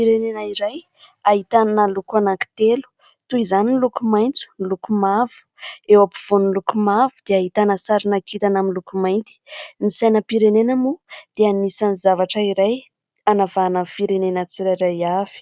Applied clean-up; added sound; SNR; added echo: none; none; none; none.